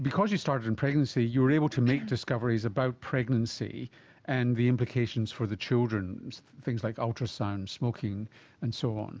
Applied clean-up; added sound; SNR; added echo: none; none; none; none.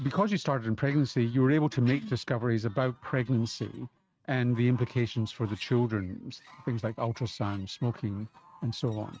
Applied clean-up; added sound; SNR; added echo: neural mask model RNNoise.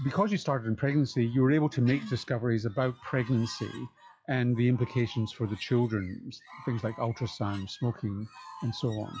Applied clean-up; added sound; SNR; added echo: classical method log-MMSE.